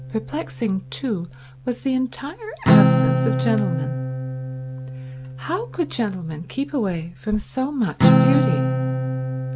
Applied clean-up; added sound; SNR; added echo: none; Acoustic guitar; -3 dB; none.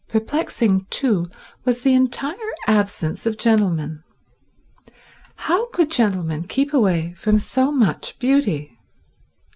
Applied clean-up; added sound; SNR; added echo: none; none; none; none.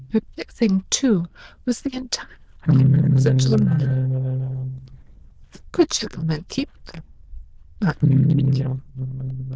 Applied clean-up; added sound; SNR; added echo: neural diffusion model UNIVERSE++.